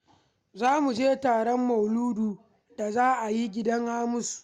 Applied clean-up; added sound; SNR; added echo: none; none; none; none.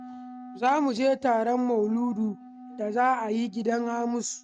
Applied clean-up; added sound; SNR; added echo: neural mask model RNNoise.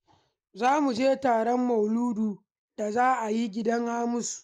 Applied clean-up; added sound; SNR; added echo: neural mask model Resemble Enhance denoiser.